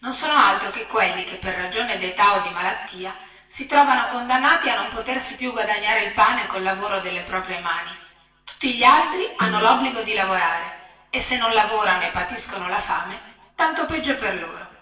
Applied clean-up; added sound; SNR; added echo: none; Snare drum; 13 dB; reverberation time 1.0 s.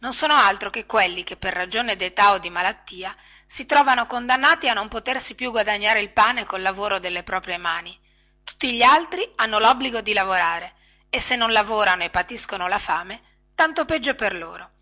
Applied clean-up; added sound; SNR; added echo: none; none; none; none.